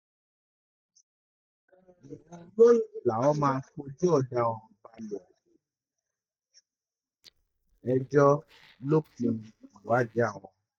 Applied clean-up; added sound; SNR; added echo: neural mask model DeepFilterNet 3.